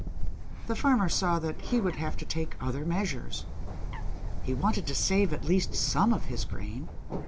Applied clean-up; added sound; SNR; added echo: none; Bird; 0 dB; none.